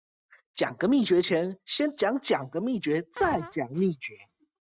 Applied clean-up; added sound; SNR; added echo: neural mask model RNNoise.